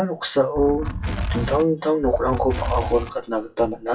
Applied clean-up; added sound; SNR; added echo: classical method WPE with log-MMSE.